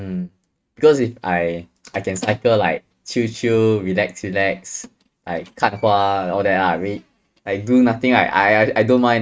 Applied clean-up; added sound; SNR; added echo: neural mask model RNNoise.